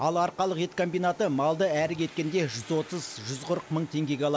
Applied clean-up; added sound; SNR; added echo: none; none; none; none.